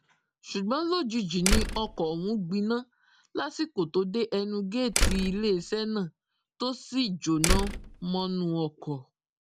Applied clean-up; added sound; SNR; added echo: none; Slam; -1 dB; none.